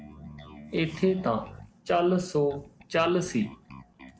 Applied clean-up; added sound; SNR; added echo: none; Bass guitar; 19 dB; none.